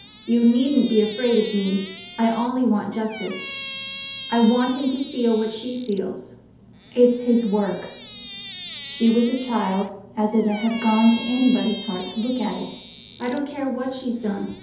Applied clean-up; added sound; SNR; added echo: none; Squeak; 16 dB; reverberation time 2.2 s.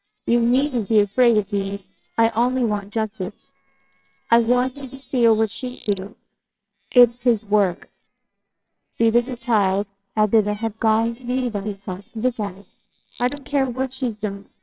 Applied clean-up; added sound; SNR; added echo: neural separator model SepFormer WHAMR!.